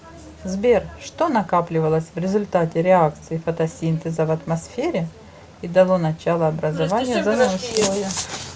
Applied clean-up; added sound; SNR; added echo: none; none; none; none.